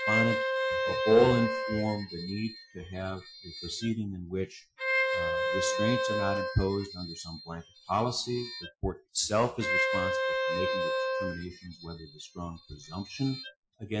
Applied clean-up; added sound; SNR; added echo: classical method Wiener filter.